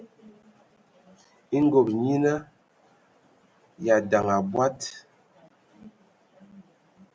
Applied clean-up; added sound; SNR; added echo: none; none; none; none.